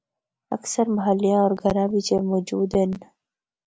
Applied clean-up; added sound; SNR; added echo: none; none; none; none.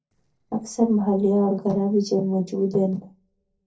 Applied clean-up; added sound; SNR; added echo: neural separator model SepFormer DNS4.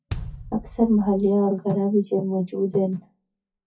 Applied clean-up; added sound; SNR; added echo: classical method WPE with log-MMSE.